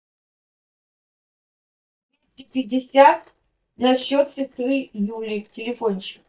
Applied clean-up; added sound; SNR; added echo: neural mask model DeepFilterNet 3.